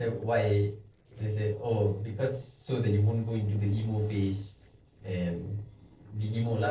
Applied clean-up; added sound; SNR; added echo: neural separator model SepFormer DNS4.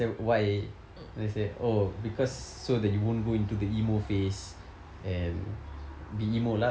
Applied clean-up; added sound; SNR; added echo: none; none; none; none.